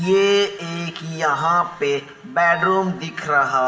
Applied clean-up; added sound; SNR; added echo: none; Wind instrument, woodwind instrument; 19 dB; reverberation time 2.1 s.